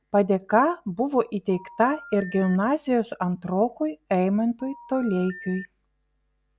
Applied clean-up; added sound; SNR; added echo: none; Telephone; 18 dB; none.